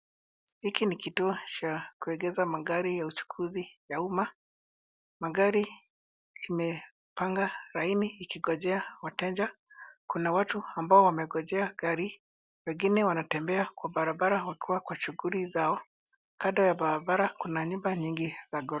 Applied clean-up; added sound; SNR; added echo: none; none; none; none.